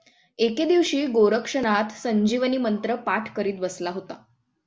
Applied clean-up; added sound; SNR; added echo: none; none; none; none.